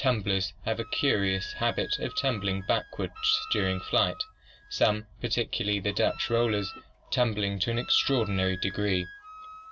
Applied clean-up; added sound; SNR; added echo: none; Wind instrument, woodwind instrument + Wind instrument, woodwind instrument; 17 dB; none.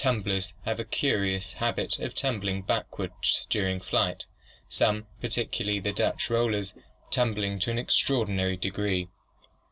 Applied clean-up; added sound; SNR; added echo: none; none; none; none.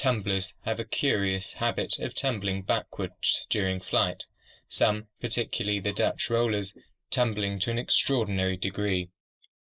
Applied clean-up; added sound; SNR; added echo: neural mask model Resemble Enhance denoiser.